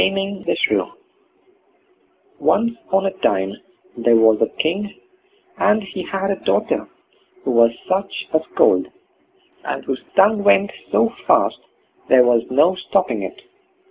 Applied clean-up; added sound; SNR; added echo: none; none; none; none.